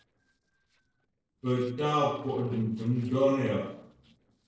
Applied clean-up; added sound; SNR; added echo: neural separator model SepFormer DNS4.